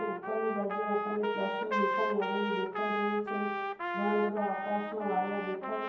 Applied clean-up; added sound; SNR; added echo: none; Trumpet; 1 dB; reverberation time 2.2 s.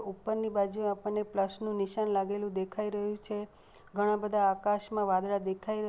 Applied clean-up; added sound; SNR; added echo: none; none; none; none.